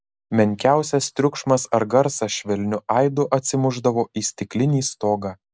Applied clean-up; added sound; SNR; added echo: none; none; none; none.